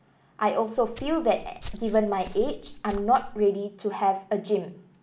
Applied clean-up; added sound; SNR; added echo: none; Walk, footsteps; 11 dB; none.